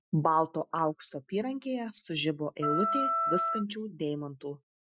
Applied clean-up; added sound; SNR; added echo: classical method Wiener filter.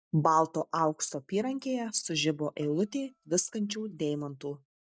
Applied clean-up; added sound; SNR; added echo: neural mask model DeepFilterNet 3.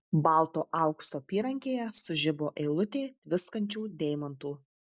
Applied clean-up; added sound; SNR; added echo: none; none; none; none.